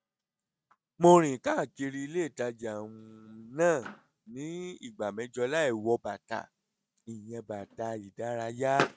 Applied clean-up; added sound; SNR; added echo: neural mask model RNNoise.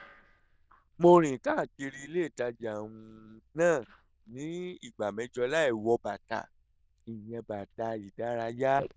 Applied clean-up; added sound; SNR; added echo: neural diffusion model UNIVERSE++.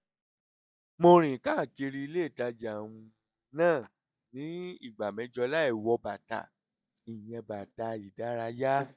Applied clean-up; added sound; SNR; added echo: neural mask model DeepFilterNet 3.